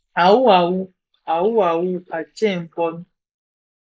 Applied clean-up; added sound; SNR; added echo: neural mask model Resemble Enhance denoiser.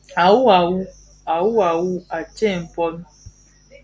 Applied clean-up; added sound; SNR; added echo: none; none; none; none.